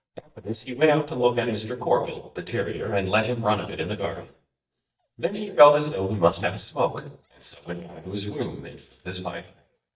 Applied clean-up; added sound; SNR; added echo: neural mask model DeepFilterNet 3.